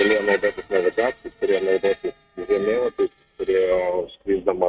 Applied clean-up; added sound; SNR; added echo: neural mask model RNNoise.